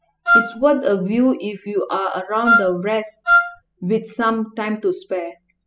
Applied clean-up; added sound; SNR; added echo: classical method spectral subtraction.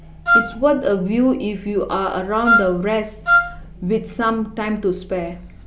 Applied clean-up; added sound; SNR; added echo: none; Wind instrument, woodwind instrument; -2 dB; none.